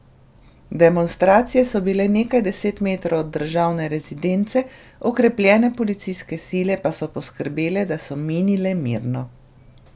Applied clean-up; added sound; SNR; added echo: none; none; none; none.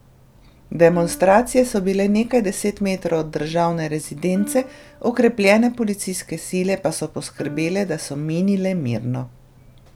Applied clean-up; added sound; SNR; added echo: none; Plucked string instrument; 20 dB; none.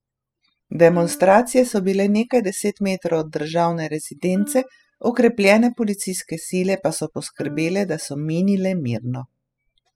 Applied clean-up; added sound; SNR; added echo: classical method spectral subtraction.